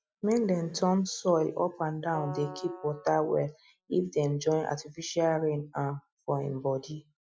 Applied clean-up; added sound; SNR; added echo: classical method Wiener filter.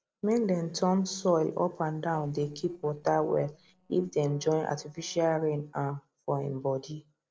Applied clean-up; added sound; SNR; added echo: neural separator model SepFormer DNS4.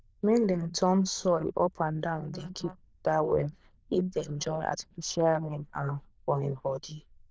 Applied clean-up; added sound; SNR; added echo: neural diffusion model UNIVERSE++.